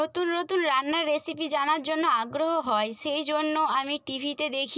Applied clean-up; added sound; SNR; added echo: none; none; none; none.